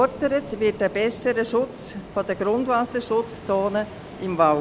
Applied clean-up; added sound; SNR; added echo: none; Ocean; 16 dB; none.